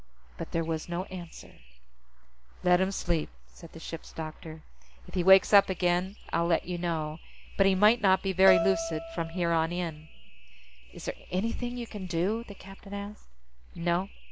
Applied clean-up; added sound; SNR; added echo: none; Bowed string instrument; 6 dB; none.